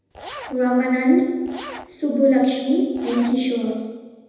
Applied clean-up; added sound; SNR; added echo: none; Zipper (clothing); 18 dB; reverberation time 1.1 s.